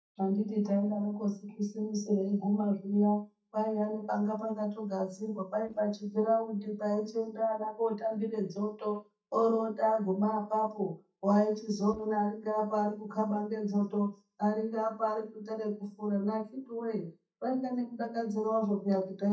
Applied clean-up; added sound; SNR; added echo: neural mask model DeepFilterNet 3.